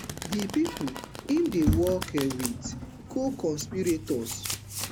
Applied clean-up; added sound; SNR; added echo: none; Domestic sounds, home sounds + Sliding door; 5 dB; none.